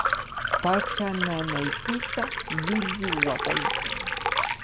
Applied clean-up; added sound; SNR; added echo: none; Liquid; -3 dB; none.